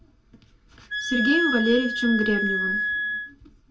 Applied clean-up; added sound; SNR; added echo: none; Wind instrument, woodwind instrument; 1 dB; reverberation time 0.2 s.